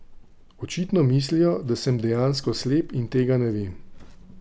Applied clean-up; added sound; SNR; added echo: none; Livestock, farm animals, working animals; 19 dB; none.